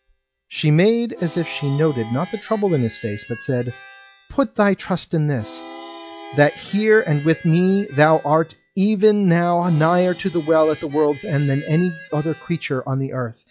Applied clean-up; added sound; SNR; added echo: classical method log-MMSE.